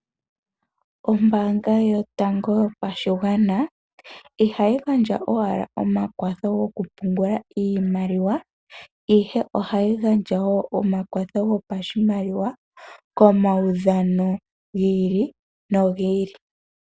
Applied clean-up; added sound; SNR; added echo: none; none; none; none.